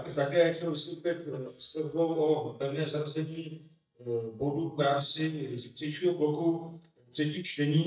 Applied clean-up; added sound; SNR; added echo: neural mask model DeepFilterNet 3.